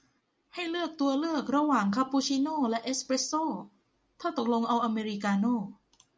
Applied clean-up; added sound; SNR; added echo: none; none; none; none.